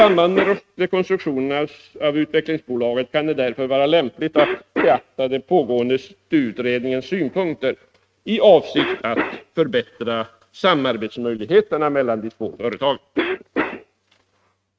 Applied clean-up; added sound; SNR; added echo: neural mask model RNNoise.